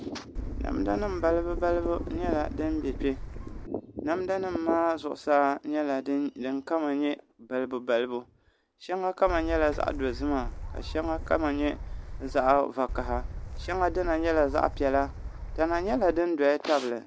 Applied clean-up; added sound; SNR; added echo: none; Gull, seagull / Wind; 7 dB; none.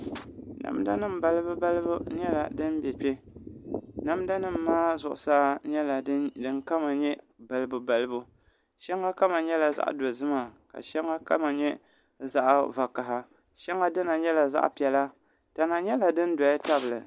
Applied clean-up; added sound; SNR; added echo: none; none; none; none.